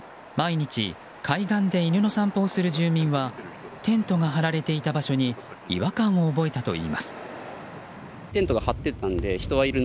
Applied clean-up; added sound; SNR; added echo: none; none; none; none.